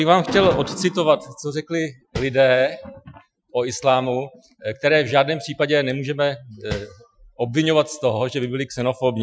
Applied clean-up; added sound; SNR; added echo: classical method Wiener filter.